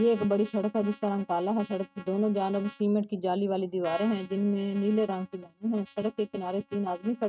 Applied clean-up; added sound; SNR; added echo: neural mask model RNNoise.